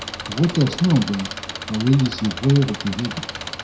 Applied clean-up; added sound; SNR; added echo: none; Engine; 10 dB; reverberation time 0.4 s.